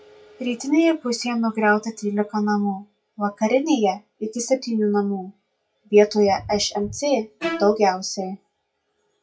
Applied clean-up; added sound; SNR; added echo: classical method WPE with log-MMSE.